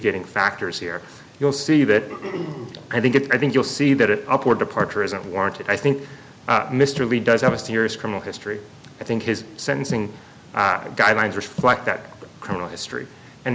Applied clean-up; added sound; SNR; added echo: none; none; none; none.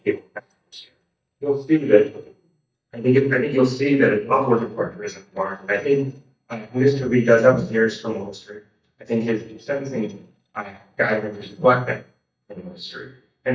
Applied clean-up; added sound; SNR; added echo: neural mask model DeepFilterNet 3.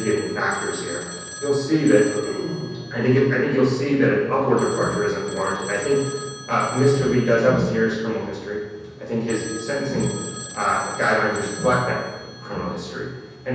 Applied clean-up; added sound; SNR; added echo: none; Telephone; 15 dB; reverberation time 1.1 s.